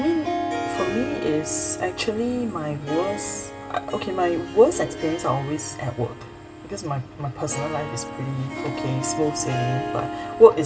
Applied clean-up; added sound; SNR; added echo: none; Harp; 8 dB; reverberation time 2.5 s.